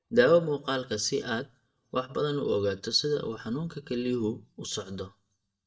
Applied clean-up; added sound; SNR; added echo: neural mask model DeepFilterNet 3.